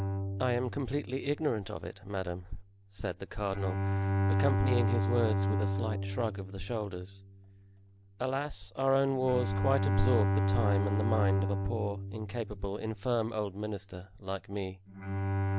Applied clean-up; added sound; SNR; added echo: none; Bowed string instrument; -1 dB; none.